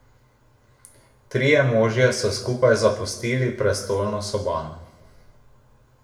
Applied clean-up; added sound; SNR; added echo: none; none; none; reverberation time 0.8 s.